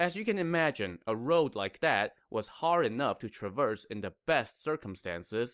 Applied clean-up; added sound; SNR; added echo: none; none; none; none.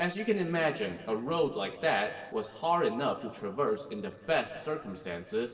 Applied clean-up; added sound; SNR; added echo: neural separator model SepFormer DNS4.